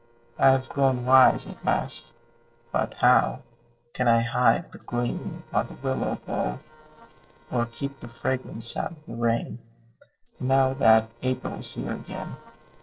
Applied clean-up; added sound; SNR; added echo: neural separator model SepFormer DNS4.